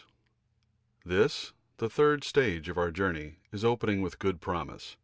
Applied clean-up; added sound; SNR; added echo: none; none; none; none.